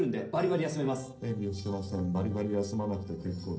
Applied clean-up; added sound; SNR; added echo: neural separator model SepFormer DNS4.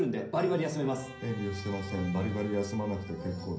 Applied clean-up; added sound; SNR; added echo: none; Bowed string instrument; 15 dB; reverberation time 0.6 s.